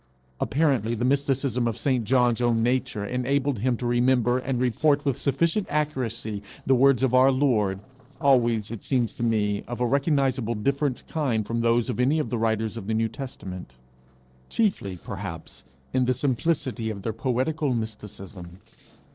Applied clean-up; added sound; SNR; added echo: neural separator model SepFormer DNS4.